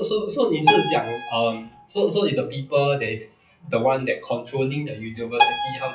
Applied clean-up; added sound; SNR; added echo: classical method WPE with log-MMSE.